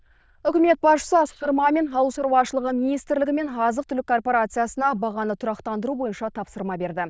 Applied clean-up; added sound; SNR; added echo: neural diffusion model UNIVERSE++.